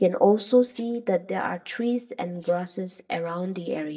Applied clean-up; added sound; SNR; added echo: neural mask model DeepFilterNet 3.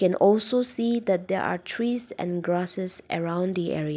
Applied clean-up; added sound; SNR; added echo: none; none; none; none.